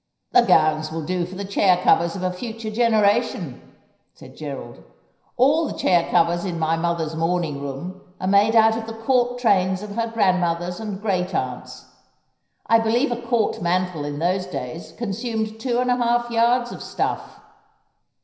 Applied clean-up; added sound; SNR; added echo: none; none; none; reverberation time 0.9 s.